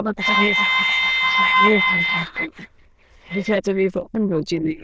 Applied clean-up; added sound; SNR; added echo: neural diffusion model UNIVERSE++.